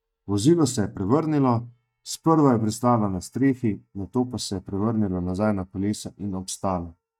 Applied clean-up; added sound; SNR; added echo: neural mask model DeepFilterNet 3.